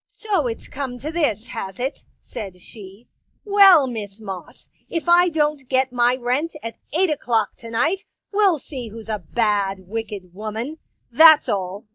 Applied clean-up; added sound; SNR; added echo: neural mask model DeepFilterNet 3.